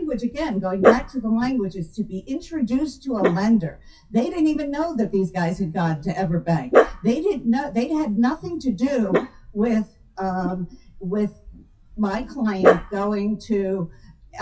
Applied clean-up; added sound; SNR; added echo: classical method WPE with log-MMSE.